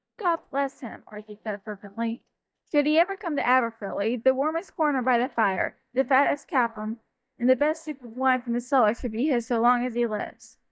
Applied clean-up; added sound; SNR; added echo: neural mask model DeepFilterNet 3.